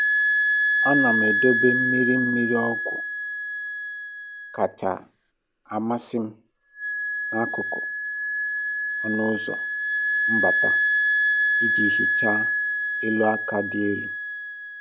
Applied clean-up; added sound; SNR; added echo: none; Wind instrument, woodwind instrument; -3 dB; none.